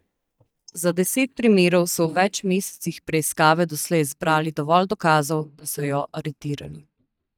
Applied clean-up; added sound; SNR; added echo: neural mask model DeepFilterNet 3.